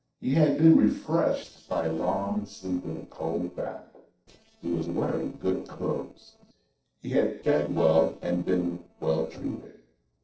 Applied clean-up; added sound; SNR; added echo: neural separator model SepFormer DNS4.